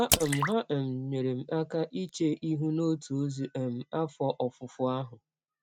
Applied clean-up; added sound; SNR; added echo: neural mask model RNNoise.